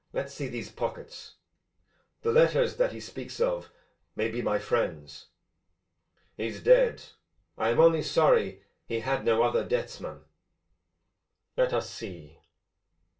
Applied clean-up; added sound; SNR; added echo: none; none; none; reverberation time 0.2 s.